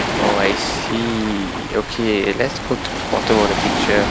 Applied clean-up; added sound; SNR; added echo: none; Waves, surf; 2 dB; none.